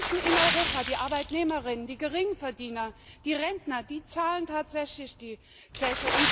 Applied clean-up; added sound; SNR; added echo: none; Water / Splash, splatter; 1 dB; none.